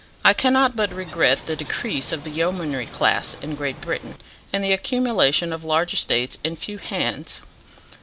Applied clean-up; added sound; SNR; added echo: none; Water / Bird; 17 dB; none.